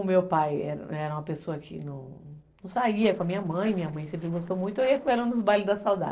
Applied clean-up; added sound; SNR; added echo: neural separator model SepFormer DNS4.